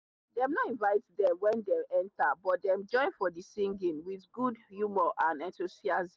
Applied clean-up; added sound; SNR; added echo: none; none; none; none.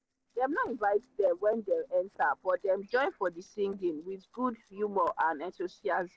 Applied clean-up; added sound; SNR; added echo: neural separator model SepFormer DNS4.